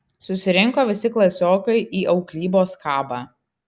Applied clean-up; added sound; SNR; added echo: none; none; none; none.